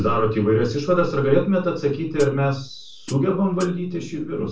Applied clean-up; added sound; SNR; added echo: none; Hi-hat; 19 dB; reverberation time 0.3 s.